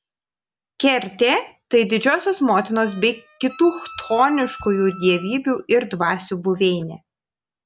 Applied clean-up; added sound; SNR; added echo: none; Wind instrument, woodwind instrument; 18 dB; none.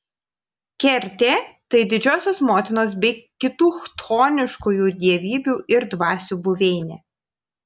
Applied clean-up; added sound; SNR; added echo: none; none; none; none.